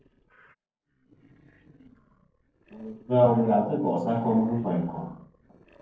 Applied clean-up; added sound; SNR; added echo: neural separator model SepFormer DNS4.